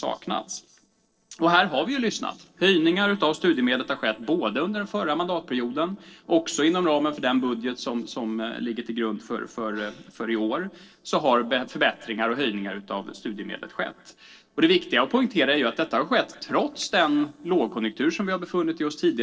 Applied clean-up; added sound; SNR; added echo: neural separator model SepFormer DNS4.